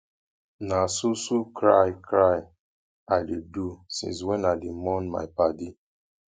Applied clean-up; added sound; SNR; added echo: none; none; none; none.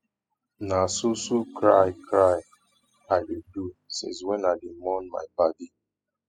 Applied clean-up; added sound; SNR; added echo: classical method spectral subtraction.